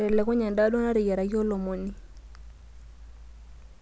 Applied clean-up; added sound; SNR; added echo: none; none; none; none.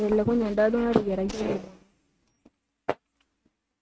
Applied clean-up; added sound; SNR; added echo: neural mask model RNNoise.